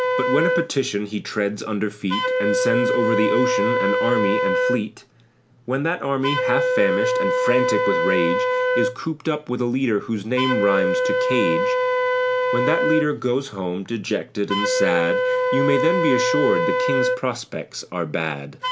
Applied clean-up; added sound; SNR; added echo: none; Wind instrument, woodwind instrument; -2 dB; none.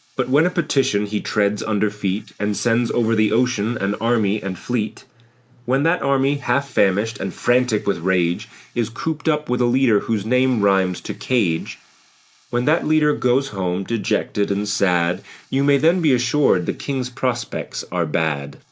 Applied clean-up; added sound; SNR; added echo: neural mask model Resemble Enhance denoiser.